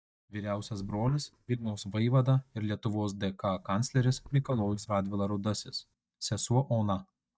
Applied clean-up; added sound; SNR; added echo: neural mask model DeepFilterNet 3.